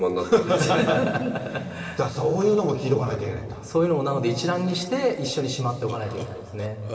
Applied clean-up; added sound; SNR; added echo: none; Burping, eructation; 20 dB; reverberation time 2.5 s.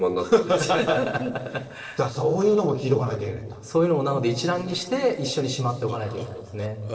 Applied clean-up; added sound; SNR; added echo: neural separator model SepFormer DNS4.